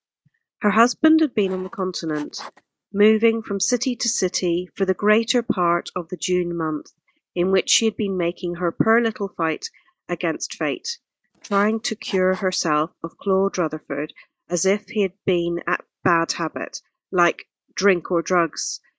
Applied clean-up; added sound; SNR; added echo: neural mask model RNNoise.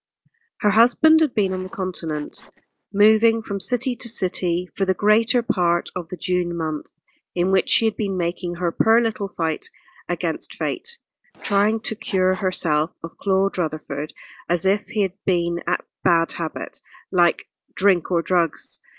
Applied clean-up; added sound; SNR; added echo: neural separator model SepFormer DNS4.